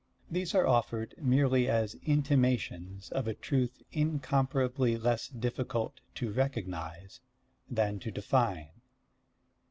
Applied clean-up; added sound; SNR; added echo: none; none; none; none.